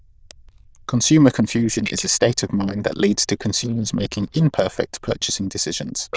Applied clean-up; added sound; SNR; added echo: neural diffusion model UNIVERSE++.